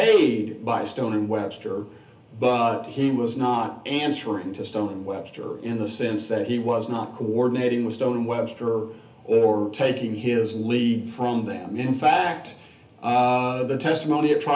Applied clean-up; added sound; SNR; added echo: none; none; none; reverberation time 0.3 s.